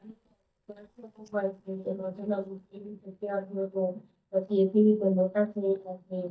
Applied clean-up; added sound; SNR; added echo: neural mask model DeepFilterNet 3.